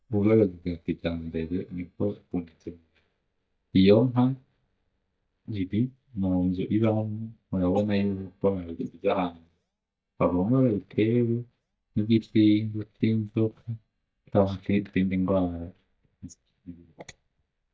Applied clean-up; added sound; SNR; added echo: neural mask model DeepFilterNet 3.